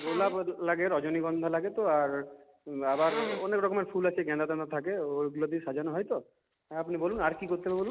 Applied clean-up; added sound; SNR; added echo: none; Sneeze; 16 dB; none.